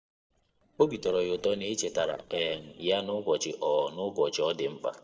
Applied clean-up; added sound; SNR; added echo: neural separator model SepFormer DNS4.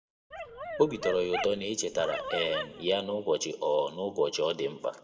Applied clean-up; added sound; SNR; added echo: none; Dog; 8 dB; reverberation time 1.2 s.